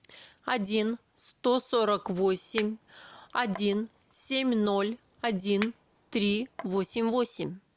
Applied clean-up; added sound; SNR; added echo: none; Chink, clink; 7 dB; none.